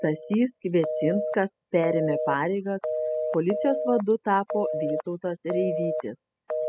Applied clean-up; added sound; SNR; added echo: classical method spectral subtraction.